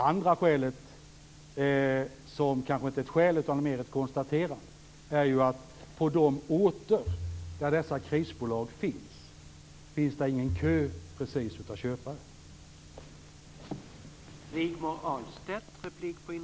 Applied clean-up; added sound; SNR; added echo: none; Bowed string instrument; 12 dB; none.